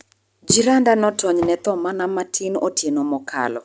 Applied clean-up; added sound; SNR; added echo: none; Walk, footsteps; 13 dB; none.